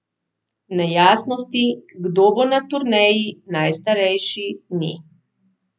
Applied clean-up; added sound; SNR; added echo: none; none; none; none.